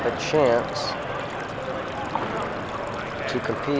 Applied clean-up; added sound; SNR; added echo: none; Stream; 15 dB; none.